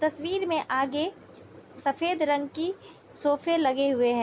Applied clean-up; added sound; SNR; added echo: none; none; none; none.